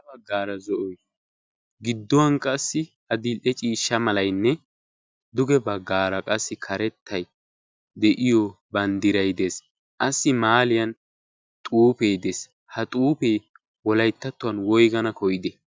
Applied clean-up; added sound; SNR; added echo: none; none; none; none.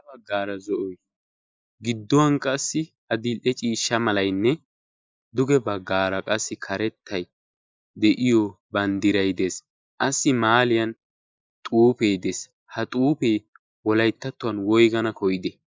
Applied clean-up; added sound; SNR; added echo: neural mask model Resemble Enhance denoiser.